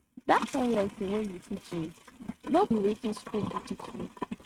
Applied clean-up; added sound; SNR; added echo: neural mask model RNNoise.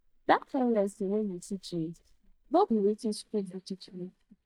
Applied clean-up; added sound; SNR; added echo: neural mask model DeepFilterNet 3.